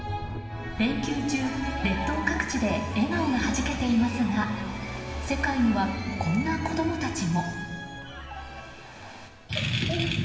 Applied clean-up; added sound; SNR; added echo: none; Rain / Thunderstorm; 18 dB; reverberation time 1.7 s.